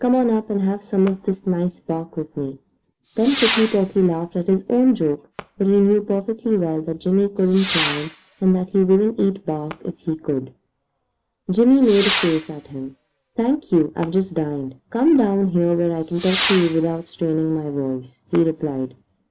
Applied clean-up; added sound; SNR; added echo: none; Whoosh, swoosh, swish / Fireworks; 10 dB; none.